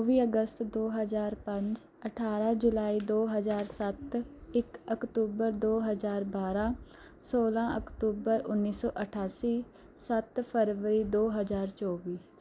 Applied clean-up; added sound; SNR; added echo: none; none; none; none.